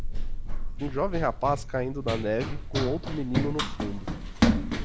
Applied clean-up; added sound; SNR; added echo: none; Run; -3 dB; none.